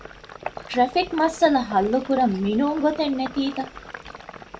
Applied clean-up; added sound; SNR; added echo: none; Sink (filling or washing); 16 dB; none.